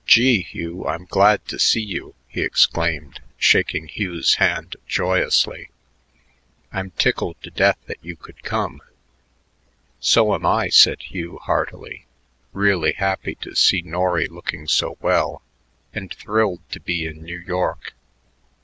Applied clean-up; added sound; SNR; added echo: none; none; none; none.